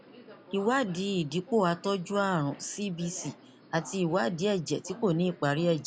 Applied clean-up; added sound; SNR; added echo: none; Subway, metro, underground; 20 dB; none.